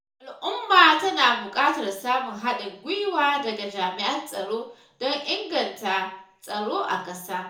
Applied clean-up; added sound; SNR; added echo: none; none; none; reverberation time 0.6 s.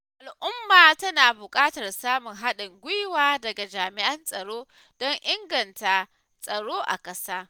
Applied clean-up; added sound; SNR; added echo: none; none; none; none.